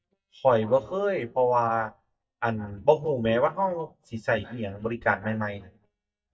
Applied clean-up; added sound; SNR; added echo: neural mask model DeepFilterNet 3.